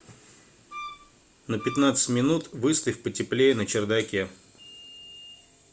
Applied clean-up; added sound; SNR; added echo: none; Wind instrument, woodwind instrument; 14 dB; none.